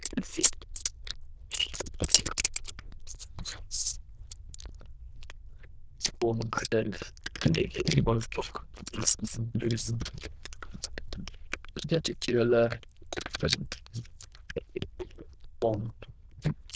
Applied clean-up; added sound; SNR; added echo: neural diffusion model UNIVERSE++.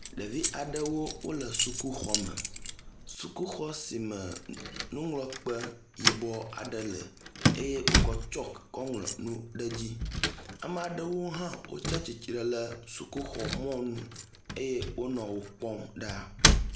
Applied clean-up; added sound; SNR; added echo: none; Keys jangling; -3 dB; none.